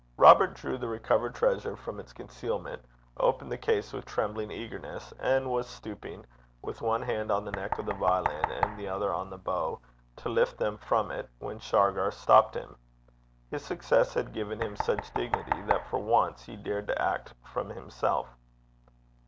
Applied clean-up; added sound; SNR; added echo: none; Knock; 7 dB; none.